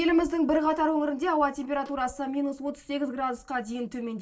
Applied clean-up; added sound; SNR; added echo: neural separator model SepFormer DNS4.